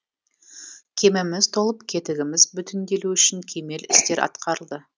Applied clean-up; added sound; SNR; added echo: none; none; none; none.